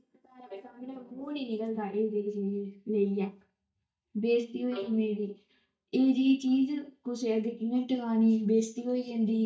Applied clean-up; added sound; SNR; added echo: neural mask model DeepFilterNet 3.